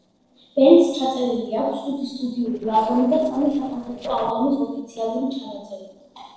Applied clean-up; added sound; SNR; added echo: neural separator model SepFormer DNS4.